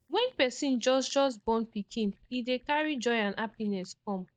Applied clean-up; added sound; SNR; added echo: neural mask model DeepFilterNet 3.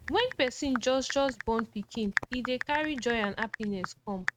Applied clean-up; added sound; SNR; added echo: neural mask model RNNoise.